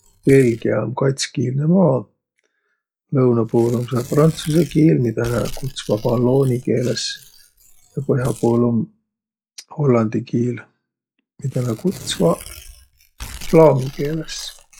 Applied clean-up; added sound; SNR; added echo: classical method log-MMSE.